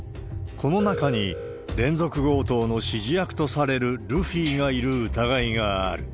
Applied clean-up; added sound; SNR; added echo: none; Alarm; 11 dB; none.